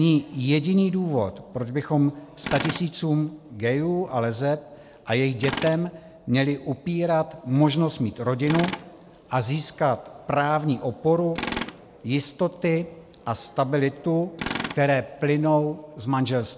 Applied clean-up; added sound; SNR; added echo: none; Tools; 14 dB; none.